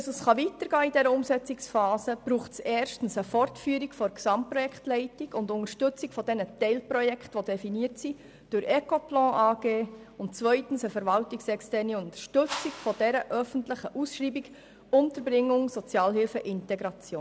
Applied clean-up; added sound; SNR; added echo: none; Whoosh, swoosh, swish; 12 dB; none.